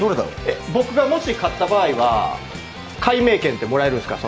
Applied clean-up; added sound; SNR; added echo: none; none; none; none.